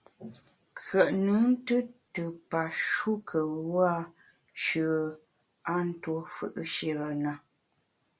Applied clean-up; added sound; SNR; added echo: none; none; none; none.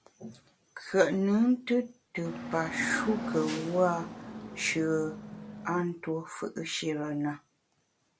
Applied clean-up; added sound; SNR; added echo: none; Hiss / Bus / Engine; 7 dB; none.